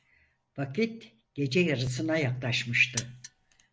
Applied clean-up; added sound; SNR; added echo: none; Mechanisms; 10 dB; none.